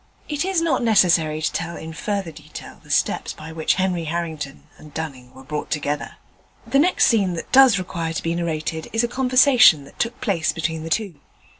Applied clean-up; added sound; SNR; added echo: none; none; none; none.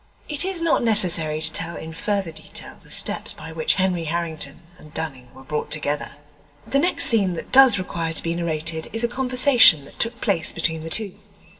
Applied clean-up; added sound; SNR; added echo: none; none; none; reverberation time 1.2 s.